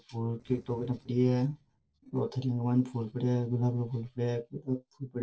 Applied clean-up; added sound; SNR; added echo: neural separator model SepFormer DNS4.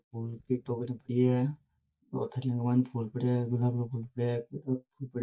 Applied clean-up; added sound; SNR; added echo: neural mask model DeepFilterNet 3.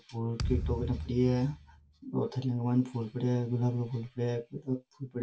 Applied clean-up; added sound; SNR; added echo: none; Thump, thud; 6 dB; reverberation time 0.1 s.